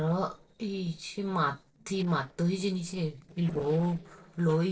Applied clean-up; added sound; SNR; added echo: neural separator model SepFormer DNS4.